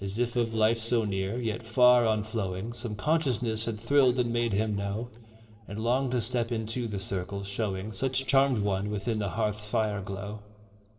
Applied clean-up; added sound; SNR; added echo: neural separator model SepFormer DNS4.